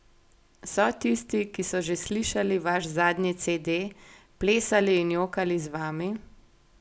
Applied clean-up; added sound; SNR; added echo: none; none; none; none.